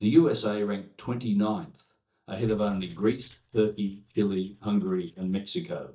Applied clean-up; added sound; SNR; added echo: neural mask model DeepFilterNet 3.